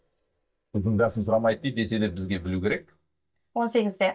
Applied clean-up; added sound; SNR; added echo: neural mask model DeepFilterNet 3.